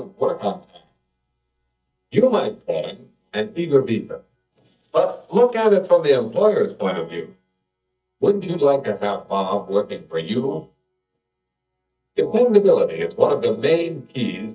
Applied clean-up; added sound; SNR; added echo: neural mask model DeepFilterNet 3.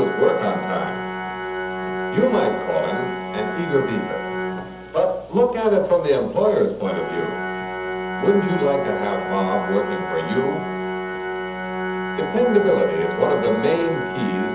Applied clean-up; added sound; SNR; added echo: none; Organ; 6 dB; reverberation time 0.7 s.